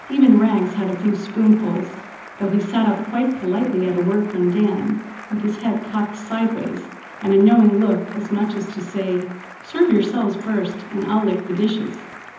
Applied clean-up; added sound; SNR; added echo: none; Applause; 19 dB; reverberation time 0.8 s.